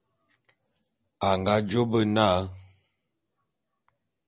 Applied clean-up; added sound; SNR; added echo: none; none; none; none.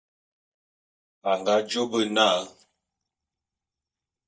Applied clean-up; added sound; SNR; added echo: neural mask model DeepFilterNet 3.